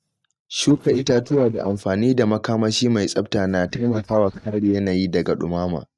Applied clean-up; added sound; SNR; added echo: neural mask model DeepFilterNet 3.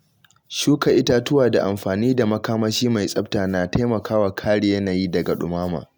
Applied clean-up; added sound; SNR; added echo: none; none; none; none.